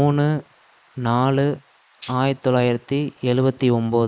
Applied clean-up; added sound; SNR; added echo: neural mask model Resemble Enhance denoiser.